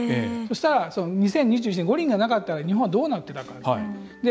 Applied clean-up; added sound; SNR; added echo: none; none; none; none.